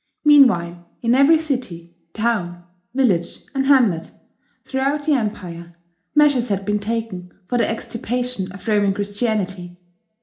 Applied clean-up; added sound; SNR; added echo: none; none; none; reverberation time 0.4 s.